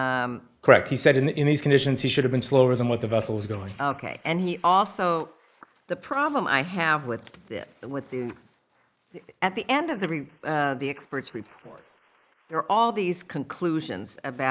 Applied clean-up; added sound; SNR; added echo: neural mask model Resemble Enhance denoiser.